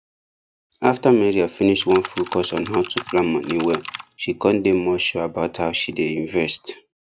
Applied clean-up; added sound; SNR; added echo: none; Computer keyboard; 12 dB; none.